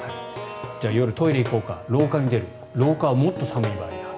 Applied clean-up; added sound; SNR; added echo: none; Plucked string instrument; 10 dB; reverberation time 1.0 s.